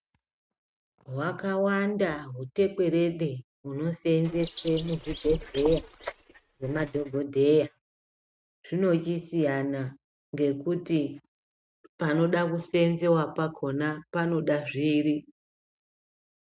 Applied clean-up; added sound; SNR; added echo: neural mask model RNNoise.